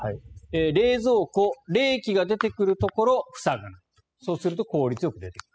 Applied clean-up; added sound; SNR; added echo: classical method spectral subtraction.